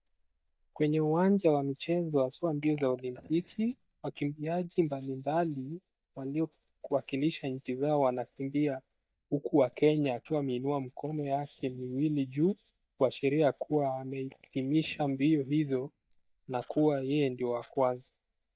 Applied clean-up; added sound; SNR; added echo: neural mask model DeepFilterNet 3.